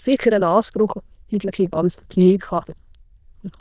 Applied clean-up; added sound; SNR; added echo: neural diffusion model UNIVERSE++.